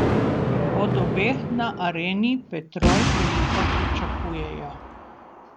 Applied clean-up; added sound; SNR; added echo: none; Boom + Thunder; -4 dB; none.